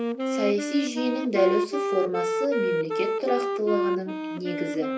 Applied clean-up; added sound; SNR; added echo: none; Wind instrument, woodwind instrument; 0 dB; reverberation time 0.3 s.